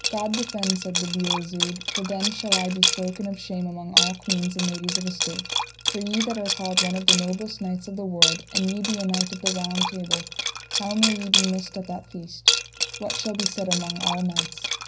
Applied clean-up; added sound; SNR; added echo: none; Liquid; -2 dB; reverberation time 0.4 s.